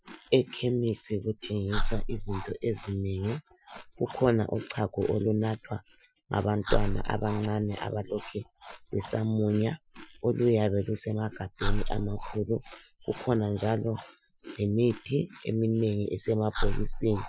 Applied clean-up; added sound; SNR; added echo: classical method Wiener filter.